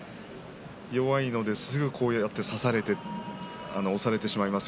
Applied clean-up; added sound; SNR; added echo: none; none; none; none.